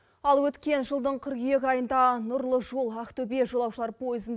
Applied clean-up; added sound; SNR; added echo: none; none; none; none.